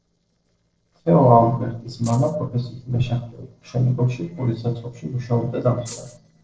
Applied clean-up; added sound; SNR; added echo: neural separator model SepFormer DNS4.